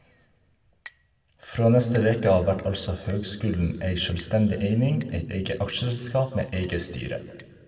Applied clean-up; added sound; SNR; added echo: none; Chink, clink; 19 dB; reverberation time 1.3 s.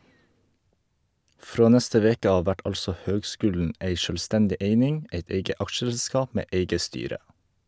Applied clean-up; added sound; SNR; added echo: none; none; none; none.